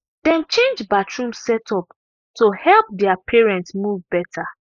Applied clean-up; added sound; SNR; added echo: neural mask model Resemble Enhance denoiser.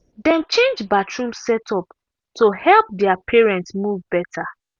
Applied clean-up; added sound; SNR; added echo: none; none; none; none.